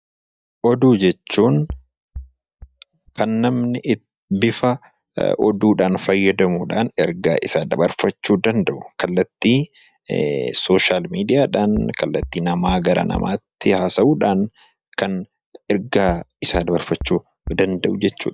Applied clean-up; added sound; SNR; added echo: neural mask model DeepFilterNet 3.